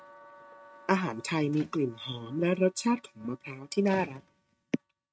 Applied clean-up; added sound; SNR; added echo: neural mask model RNNoise.